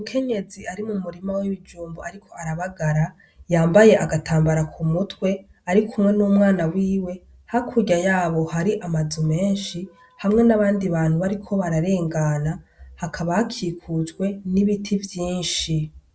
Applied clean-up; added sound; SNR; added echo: none; none; none; none.